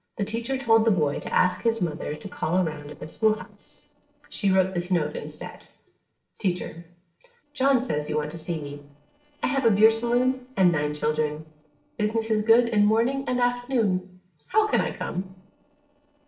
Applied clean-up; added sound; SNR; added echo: neural separator model SepFormer DNS4.